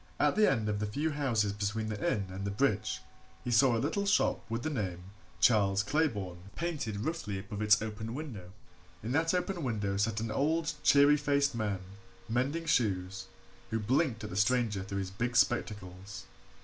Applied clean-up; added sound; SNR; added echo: none; Tambourine; 14 dB; none.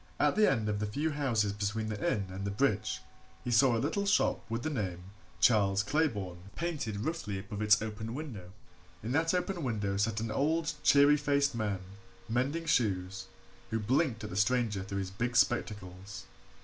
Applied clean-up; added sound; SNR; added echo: none; none; none; none.